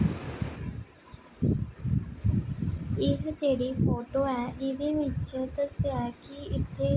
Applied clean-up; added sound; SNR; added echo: none; none; none; none.